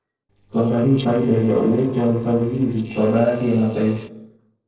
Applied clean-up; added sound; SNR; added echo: neural separator model SepFormer DNS4.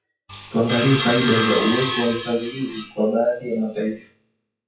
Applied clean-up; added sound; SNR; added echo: classical method WPE with log-MMSE.